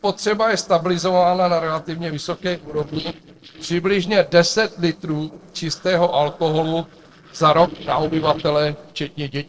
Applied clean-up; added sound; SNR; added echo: neural separator model SepFormer DNS4.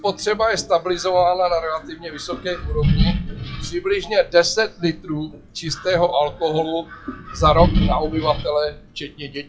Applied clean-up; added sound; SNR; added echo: classical method WPE with log-MMSE.